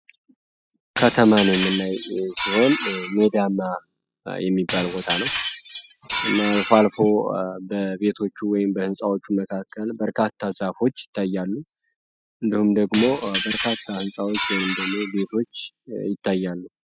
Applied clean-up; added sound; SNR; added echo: classical method spectral subtraction.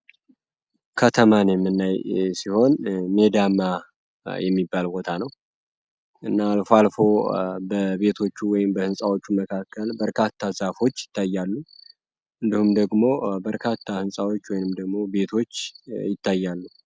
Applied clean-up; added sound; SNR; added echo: none; none; none; none.